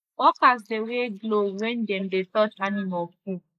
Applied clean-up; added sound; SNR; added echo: neural mask model Resemble Enhance denoiser.